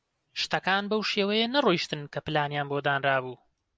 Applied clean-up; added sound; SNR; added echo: none; none; none; none.